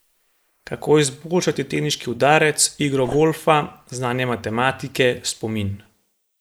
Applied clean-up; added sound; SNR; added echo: neural mask model Resemble Enhance denoiser.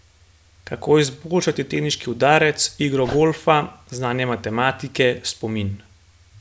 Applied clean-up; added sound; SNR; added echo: none; Dog; 16 dB; none.